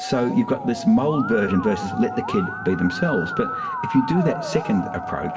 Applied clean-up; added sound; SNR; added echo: none; Musical instrument; 8 dB; reverberation time 2.1 s.